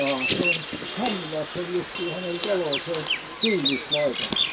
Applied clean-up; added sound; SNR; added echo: none; Bird vocalization, bird call, bird song; 0 dB; none.